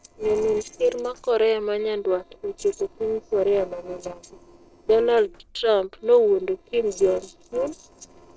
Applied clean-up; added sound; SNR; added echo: neural separator model SepFormer DNS4.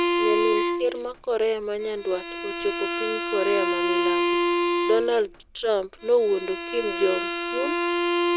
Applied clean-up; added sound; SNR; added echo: none; Keys jangling + Bowed string instrument; -1 dB; none.